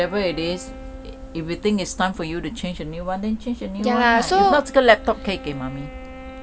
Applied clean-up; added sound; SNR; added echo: none; Wind instrument, woodwind instrument; 19 dB; none.